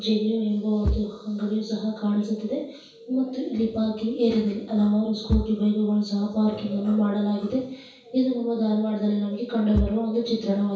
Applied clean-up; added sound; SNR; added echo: none; Bass drum / Thump, thud; 11 dB; reverberation time 0.7 s.